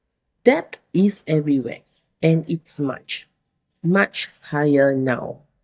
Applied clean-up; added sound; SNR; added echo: neural mask model DeepFilterNet 3.